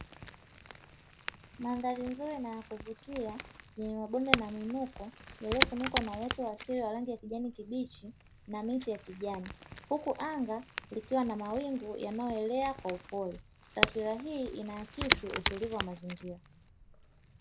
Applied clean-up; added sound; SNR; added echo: none; Crack / Crackle; 3 dB; none.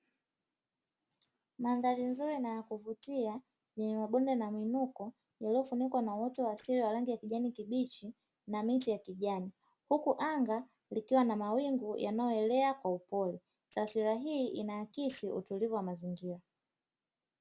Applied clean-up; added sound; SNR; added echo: none; none; none; none.